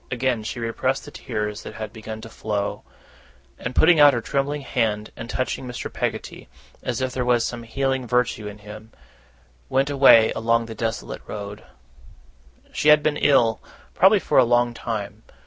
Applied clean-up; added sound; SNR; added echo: none; none; none; none.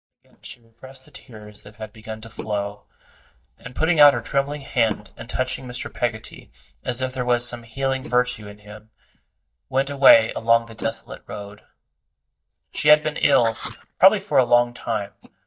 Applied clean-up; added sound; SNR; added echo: neural mask model DeepFilterNet 3.